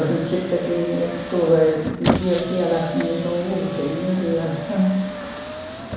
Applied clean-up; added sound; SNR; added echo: none; Squeak; 7 dB; reverberation time 1.1 s.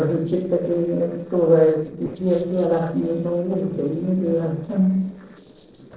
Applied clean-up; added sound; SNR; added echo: neural separator model SepFormer DNS4.